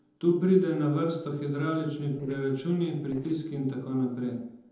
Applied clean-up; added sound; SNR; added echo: neural separator model SepFormer DNS4.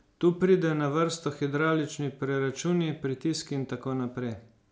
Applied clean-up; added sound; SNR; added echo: none; none; none; none.